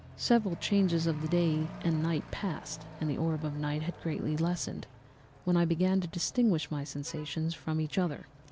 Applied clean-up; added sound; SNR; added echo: none; Accelerating, revving, vroom / Truck; 16 dB; none.